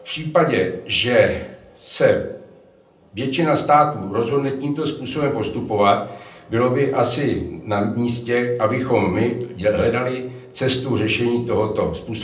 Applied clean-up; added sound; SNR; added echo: none; none; none; reverberation time 0.6 s.